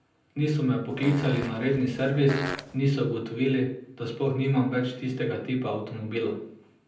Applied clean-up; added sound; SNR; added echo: none; Fart; 10 dB; reverberation time 0.6 s.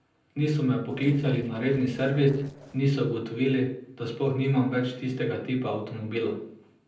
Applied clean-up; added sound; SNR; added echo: neural separator model SepFormer DNS4.